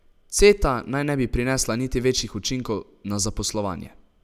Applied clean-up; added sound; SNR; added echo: none; none; none; none.